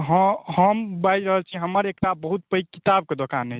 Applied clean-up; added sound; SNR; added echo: none; none; none; none.